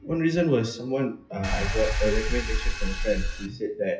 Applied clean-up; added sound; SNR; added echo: classical method WPE with log-MMSE.